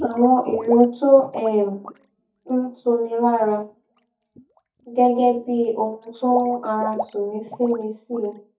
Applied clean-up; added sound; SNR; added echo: neural mask model DeepFilterNet 3.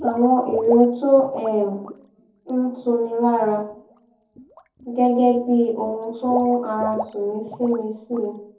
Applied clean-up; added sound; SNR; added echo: neural separator model SepFormer DNS4.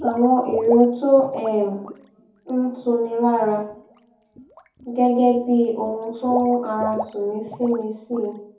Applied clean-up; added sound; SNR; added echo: none; Water / Liquid; 15 dB; reverberation time 0.6 s.